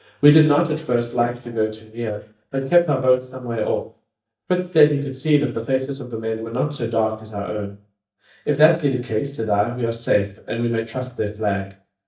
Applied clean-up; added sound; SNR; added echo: neural mask model DeepFilterNet 3.